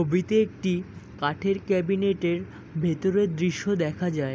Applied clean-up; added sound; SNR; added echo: none; none; none; none.